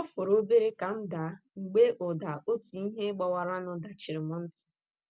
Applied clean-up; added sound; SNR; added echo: none; none; none; none.